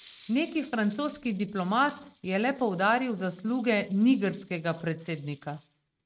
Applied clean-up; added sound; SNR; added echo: neural mask model RNNoise.